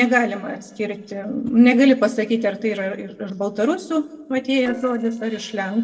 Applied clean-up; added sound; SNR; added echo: neural separator model SepFormer DNS4.